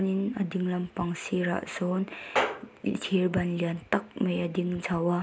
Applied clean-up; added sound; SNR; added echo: none; none; none; none.